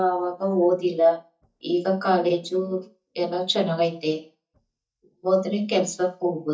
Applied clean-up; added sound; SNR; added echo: neural mask model DeepFilterNet 3.